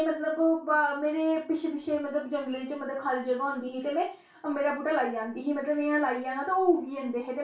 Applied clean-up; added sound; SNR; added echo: none; none; none; reverberation time 0.3 s.